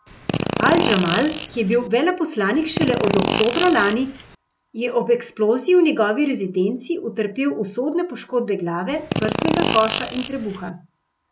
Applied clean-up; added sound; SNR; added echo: none; Fart; 4 dB; none.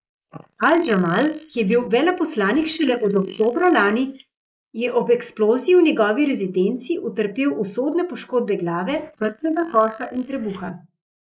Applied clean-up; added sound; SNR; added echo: neural mask model Resemble Enhance denoiser.